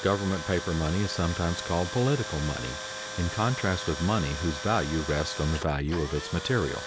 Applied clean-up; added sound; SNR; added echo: none; Tools; 9 dB; none.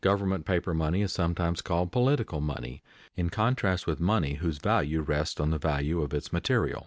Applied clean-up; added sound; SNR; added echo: none; none; none; none.